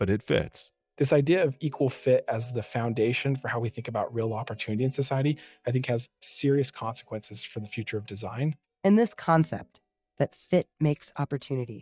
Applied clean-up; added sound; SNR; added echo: neural mask model DeepFilterNet 3.